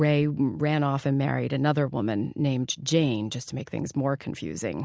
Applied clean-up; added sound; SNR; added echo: none; none; none; none.